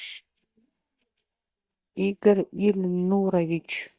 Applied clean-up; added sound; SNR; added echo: neural mask model DeepFilterNet 3.